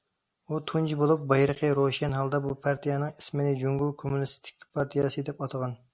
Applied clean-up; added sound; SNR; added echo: none; none; none; none.